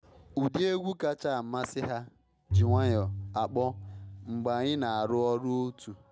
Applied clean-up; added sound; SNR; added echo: none; Bowed string instrument; 0 dB; none.